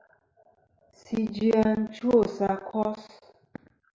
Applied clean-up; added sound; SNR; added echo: none; none; none; none.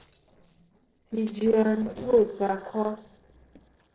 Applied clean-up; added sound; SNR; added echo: neural separator model SepFormer DNS4.